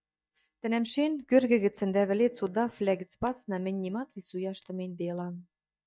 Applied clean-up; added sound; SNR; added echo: neural mask model DeepFilterNet 3.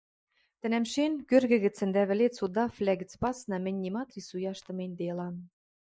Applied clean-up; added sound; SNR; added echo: neural mask model Resemble Enhance denoiser.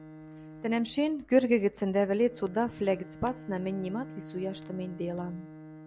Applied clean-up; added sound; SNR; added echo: none; Bowed string instrument; 17 dB; none.